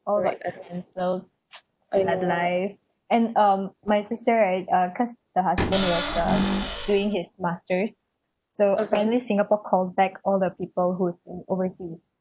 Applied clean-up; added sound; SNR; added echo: none; Cupboard open or close / Door; 2 dB; none.